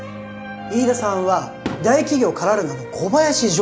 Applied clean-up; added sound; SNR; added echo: none; Fireworks; 18 dB; none.